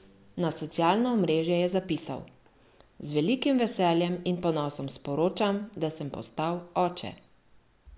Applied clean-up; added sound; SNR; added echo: none; none; none; none.